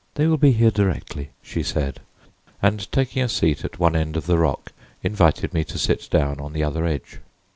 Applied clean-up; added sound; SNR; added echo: none; none; none; none.